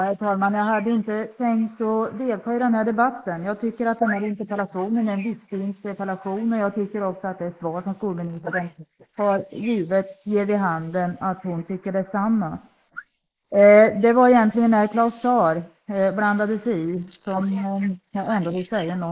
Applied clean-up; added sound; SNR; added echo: neural mask model Resemble Enhance denoiser.